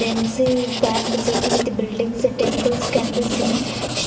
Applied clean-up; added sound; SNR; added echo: none; Writing; 3 dB; reverberation time 1.1 s.